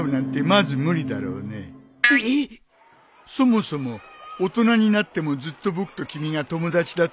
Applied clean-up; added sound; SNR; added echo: none; none; none; none.